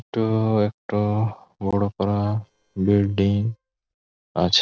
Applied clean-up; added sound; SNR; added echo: neural separator model SepFormer DNS4.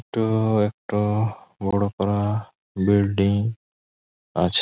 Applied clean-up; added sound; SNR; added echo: none; none; none; none.